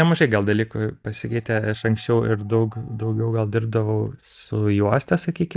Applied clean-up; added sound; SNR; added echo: neural mask model DeepFilterNet 3.